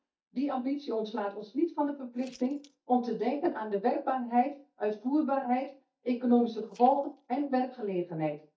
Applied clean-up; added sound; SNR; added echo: neural mask model DeepFilterNet 3.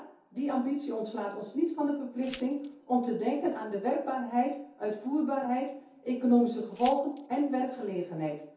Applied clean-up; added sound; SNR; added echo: none; Glass; 17 dB; reverberation time 0.6 s.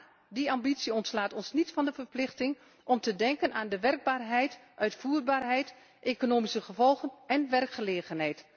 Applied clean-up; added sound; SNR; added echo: none; none; none; none.